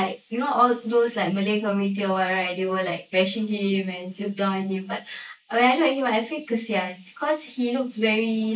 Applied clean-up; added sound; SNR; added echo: neural mask model Resemble Enhance denoiser.